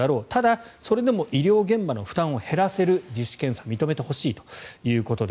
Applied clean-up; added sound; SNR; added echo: none; none; none; none.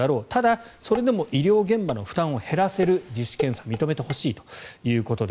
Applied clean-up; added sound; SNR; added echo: none; Dishes, pots, and pans; 15 dB; none.